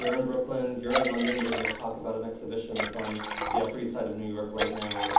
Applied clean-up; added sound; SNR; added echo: none; Liquid; 1 dB; reverberation time 0.8 s.